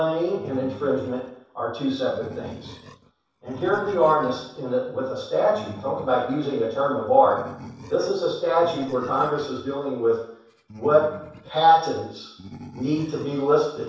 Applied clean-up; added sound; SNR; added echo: none; Animal; 19 dB; reverberation time 0.7 s.